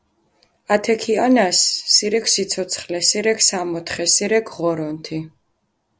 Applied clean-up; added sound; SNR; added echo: none; none; none; none.